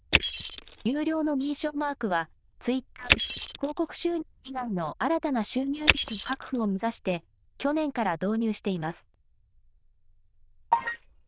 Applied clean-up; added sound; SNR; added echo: neural diffusion model UNIVERSE++.